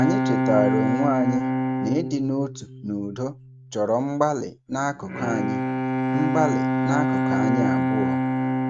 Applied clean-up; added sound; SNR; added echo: neural mask model RNNoise.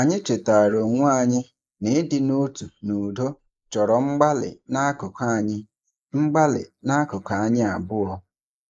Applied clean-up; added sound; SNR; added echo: neural mask model Resemble Enhance denoiser.